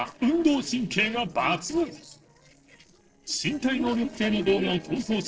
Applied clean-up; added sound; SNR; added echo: neural separator model SepFormer DNS4.